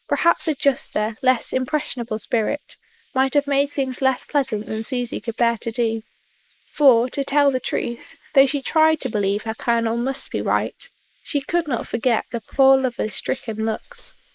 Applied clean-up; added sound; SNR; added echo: neural mask model Resemble Enhance denoiser.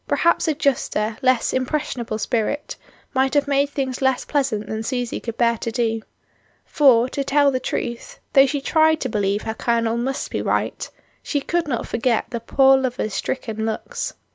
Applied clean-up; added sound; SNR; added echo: none; none; none; none.